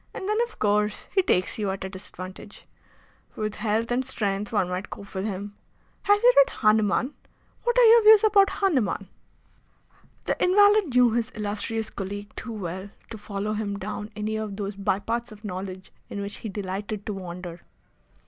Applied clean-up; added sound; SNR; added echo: none; none; none; none.